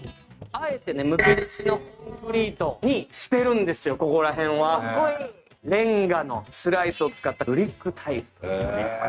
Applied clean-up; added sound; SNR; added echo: neural mask model RNNoise.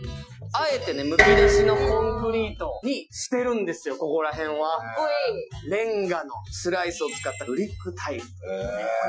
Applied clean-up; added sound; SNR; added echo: classical method Wiener filter.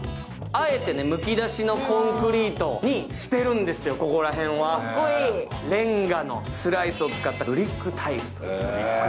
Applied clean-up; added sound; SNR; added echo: none; none; none; none.